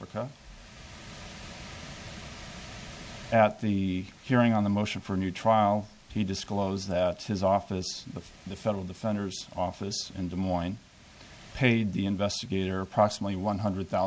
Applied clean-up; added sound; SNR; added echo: none; none; none; none.